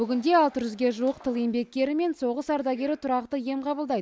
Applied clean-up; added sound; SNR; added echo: none; none; none; none.